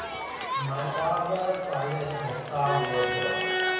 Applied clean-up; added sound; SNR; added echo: none; Crowd; 1 dB; reverberation time 1.2 s.